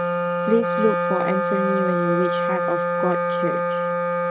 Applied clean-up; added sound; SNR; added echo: neural mask model RNNoise.